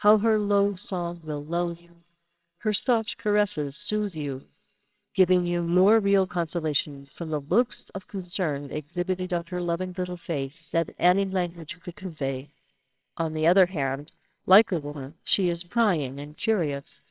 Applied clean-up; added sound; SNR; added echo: neural separator model SepFormer WHAMR!.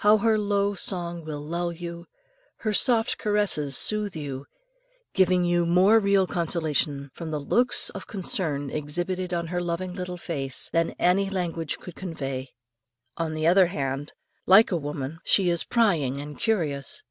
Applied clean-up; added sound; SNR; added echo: none; none; none; none.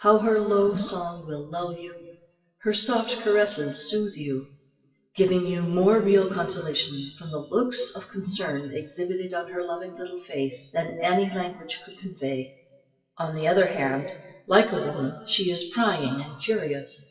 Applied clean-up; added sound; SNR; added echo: classical method WPE with log-MMSE.